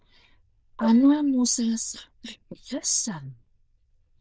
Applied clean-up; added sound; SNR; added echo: neural diffusion model UNIVERSE++.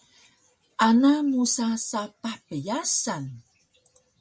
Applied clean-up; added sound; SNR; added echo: none; none; none; none.